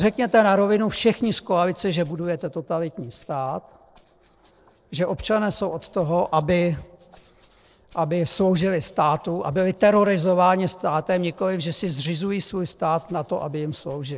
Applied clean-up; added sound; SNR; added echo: neural separator model SepFormer DNS4.